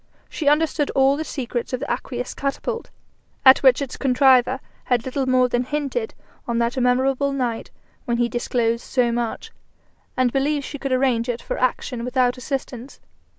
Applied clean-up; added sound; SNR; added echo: none; none; none; none.